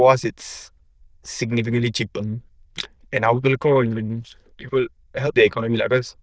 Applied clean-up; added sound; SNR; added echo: neural diffusion model UNIVERSE++.